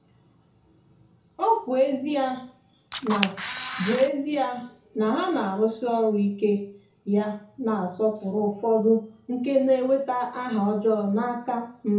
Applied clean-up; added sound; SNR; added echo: none; Camera; 6 dB; reverberation time 0.6 s.